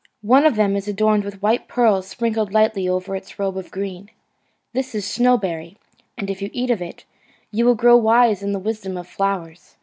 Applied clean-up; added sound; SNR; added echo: none; none; none; none.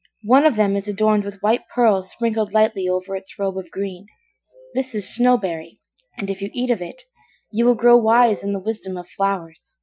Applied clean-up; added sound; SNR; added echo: classical method Wiener filter.